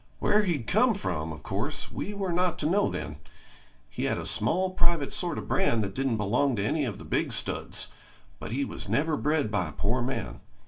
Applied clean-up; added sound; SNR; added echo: none; none; none; reverberation time 0.2 s.